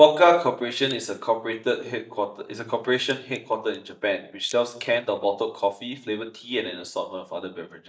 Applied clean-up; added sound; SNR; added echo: neural mask model DeepFilterNet 3.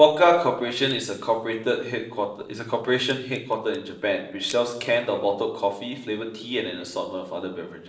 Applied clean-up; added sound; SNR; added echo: neural separator model SepFormer DNS4.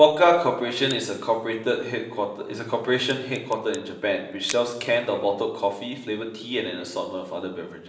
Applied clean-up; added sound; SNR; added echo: none; Crack; 20 dB; reverberation time 0.8 s.